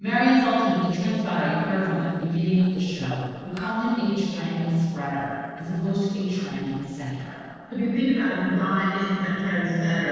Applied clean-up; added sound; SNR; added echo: neural separator model SepFormer DNS4.